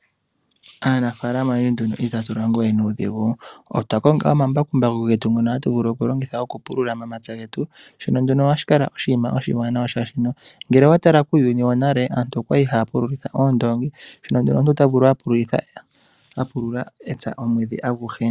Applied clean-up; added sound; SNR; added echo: none; none; none; none.